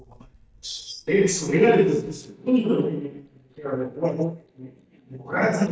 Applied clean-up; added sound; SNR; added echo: neural mask model DeepFilterNet 3.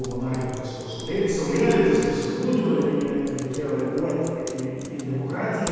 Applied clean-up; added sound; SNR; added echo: none; Typing; 17 dB; reverberation time 2.1 s.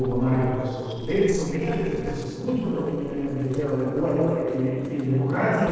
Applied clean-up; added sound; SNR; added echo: neural separator model SepFormer DNS4.